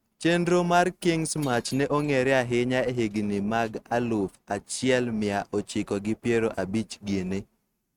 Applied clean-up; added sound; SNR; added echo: neural mask model RNNoise.